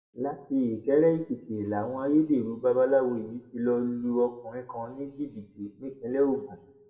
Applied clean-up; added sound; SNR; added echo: none; none; none; reverberation time 0.6 s.